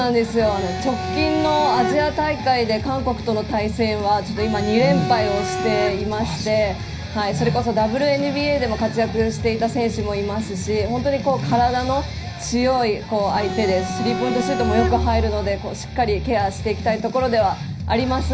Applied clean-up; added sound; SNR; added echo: none; Bowed string instrument; 6 dB; reverberation time 0.5 s.